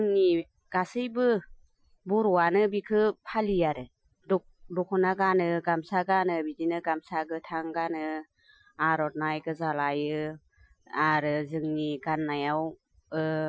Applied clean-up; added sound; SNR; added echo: classical method Wiener filter.